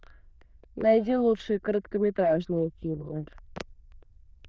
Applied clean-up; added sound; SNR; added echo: neural diffusion model UNIVERSE++.